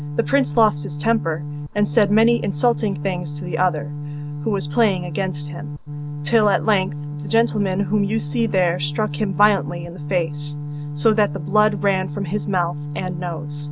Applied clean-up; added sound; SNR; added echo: none; Organ; 7 dB; none.